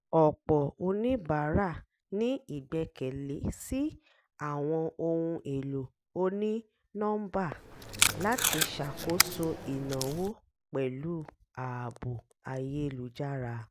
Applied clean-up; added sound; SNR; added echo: none; Packing tape, duct tape; -1 dB; none.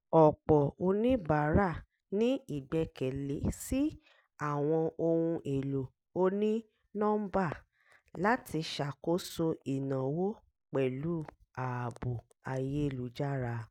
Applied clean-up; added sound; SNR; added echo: none; none; none; none.